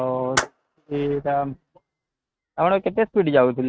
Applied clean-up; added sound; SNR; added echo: neural mask model RNNoise.